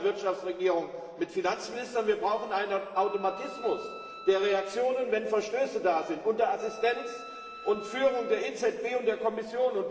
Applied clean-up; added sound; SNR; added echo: none; Wind instrument, woodwind instrument; 17 dB; reverberation time 2.8 s.